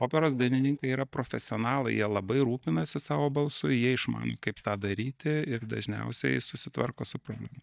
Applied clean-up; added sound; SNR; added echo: neural mask model DeepFilterNet 3.